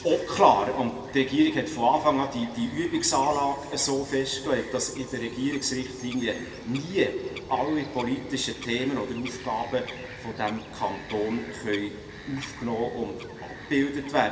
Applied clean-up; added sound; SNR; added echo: none; Bird vocalization, bird call, bird song; 16 dB; reverberation time 1.6 s.